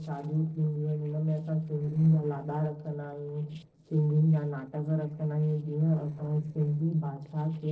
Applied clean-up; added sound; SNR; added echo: neural separator model SepFormer DNS4.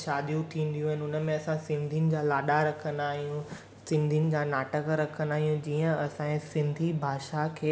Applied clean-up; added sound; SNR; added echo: none; none; none; none.